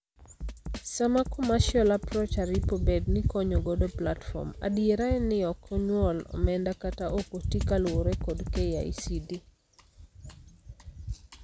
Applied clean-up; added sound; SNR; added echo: none; Drum kit; 14 dB; none.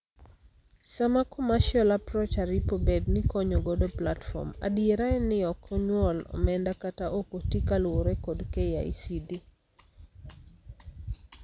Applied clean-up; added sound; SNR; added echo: none; none; none; none.